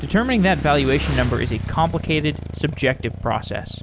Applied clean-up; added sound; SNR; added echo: none; Motorcycle / Engine; 7 dB; none.